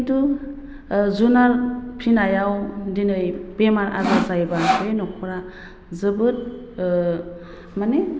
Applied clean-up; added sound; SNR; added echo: none; Sawing; 1 dB; none.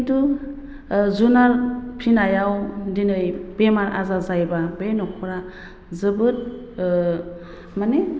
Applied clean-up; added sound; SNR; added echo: none; none; none; none.